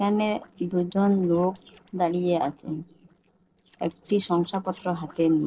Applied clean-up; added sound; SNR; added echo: neural separator model SepFormer DNS4.